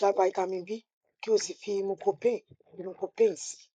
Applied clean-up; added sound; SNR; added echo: neural mask model Resemble Enhance denoiser.